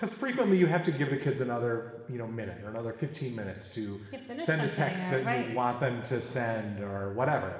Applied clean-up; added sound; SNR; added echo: none; none; none; reverberation time 2.0 s.